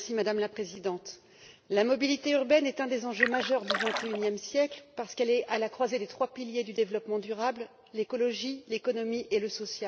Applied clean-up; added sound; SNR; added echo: none; Splash, splatter; 2 dB; none.